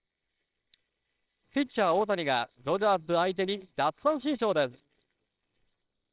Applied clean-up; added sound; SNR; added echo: neural separator model SepFormer WHAMR!.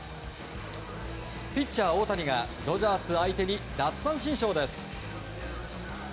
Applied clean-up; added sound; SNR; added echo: none; none; none; none.